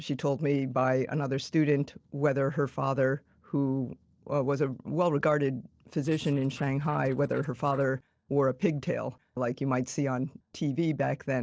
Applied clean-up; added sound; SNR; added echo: neural separator model SepFormer DNS4.